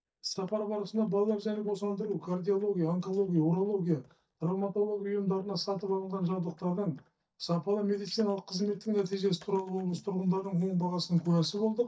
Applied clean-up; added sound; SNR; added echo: neural mask model DeepFilterNet 3.